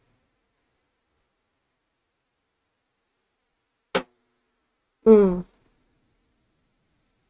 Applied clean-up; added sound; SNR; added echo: neural mask model RNNoise.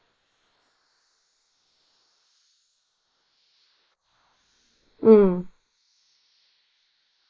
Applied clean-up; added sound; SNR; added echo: neural mask model Resemble Enhance denoiser.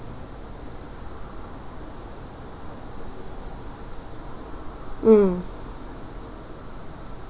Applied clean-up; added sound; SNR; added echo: none; none; none; none.